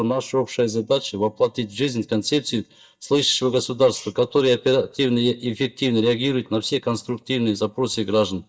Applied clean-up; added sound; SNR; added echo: neural mask model DeepFilterNet 3.